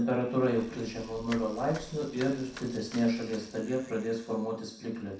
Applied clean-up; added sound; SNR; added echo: none; Bicycle; 18 dB; reverberation time 0.6 s.